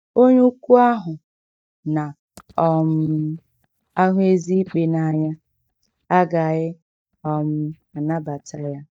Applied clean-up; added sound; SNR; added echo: neural mask model DeepFilterNet 3.